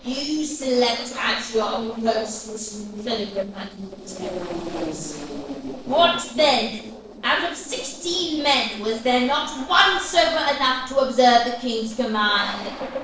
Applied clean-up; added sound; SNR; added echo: neural separator model SepFormer DNS4.